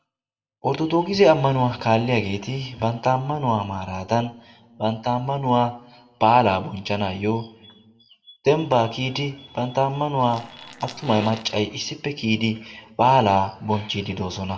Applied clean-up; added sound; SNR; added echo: none; Fart; 16 dB; reverberation time 0.5 s.